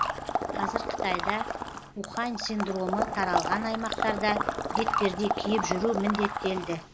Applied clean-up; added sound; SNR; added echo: none; Water / Liquid; 0 dB; none.